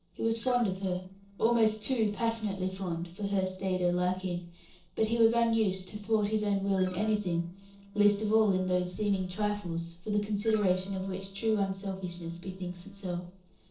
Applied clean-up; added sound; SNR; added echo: neural separator model SepFormer DNS4.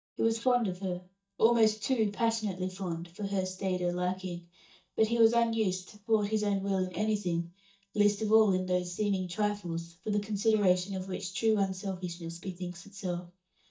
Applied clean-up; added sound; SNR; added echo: neural mask model DeepFilterNet 3.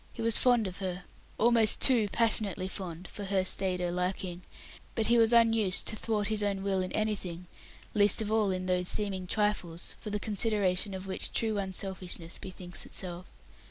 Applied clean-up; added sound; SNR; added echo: none; none; none; none.